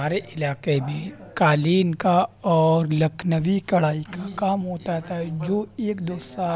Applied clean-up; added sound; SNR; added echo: none; none; none; none.